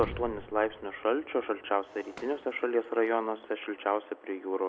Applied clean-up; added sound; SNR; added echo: none; Shatter; 17 dB; none.